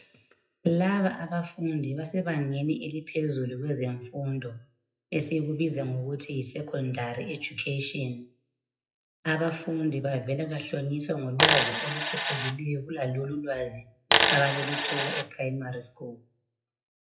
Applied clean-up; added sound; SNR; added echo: classical method WPE with log-MMSE.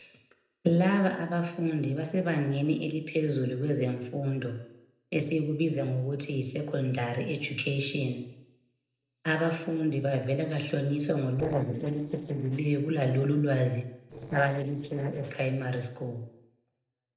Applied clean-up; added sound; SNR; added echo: neural separator model SepFormer DNS4.